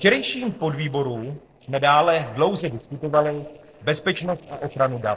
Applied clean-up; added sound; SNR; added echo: neural separator model SepFormer DNS4.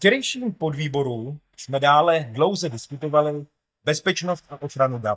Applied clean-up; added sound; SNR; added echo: neural mask model DeepFilterNet 3.